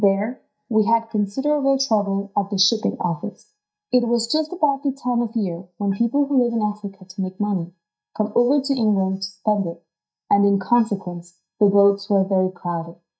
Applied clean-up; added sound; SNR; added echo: neural mask model DeepFilterNet 3.